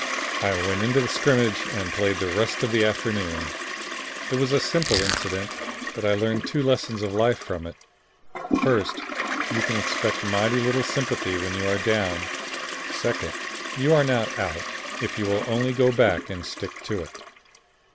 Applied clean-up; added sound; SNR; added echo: none; Crushing + Toilet flush; 5 dB; none.